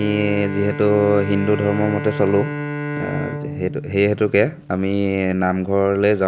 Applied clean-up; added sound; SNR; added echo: none; Bowed string instrument; 10 dB; none.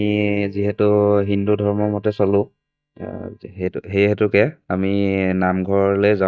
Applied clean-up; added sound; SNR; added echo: neural mask model DeepFilterNet 3.